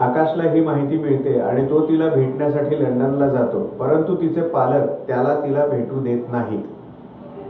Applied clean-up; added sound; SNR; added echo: none; none; none; reverberation time 0.8 s.